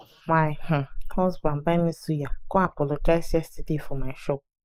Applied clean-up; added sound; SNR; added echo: neural mask model Resemble Enhance denoiser.